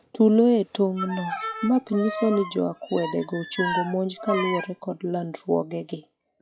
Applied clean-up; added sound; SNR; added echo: classical method log-MMSE.